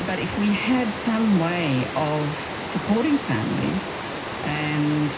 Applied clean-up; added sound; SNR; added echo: none; Water; 7 dB; reverberation time 0.4 s.